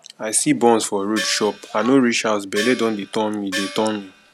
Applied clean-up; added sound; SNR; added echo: none; Gong; 11 dB; none.